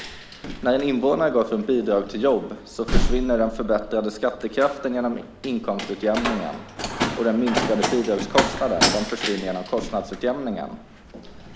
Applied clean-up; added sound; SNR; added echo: none; Slam; 4 dB; none.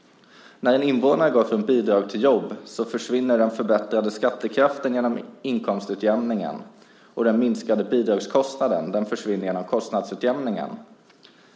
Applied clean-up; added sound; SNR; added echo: none; none; none; none.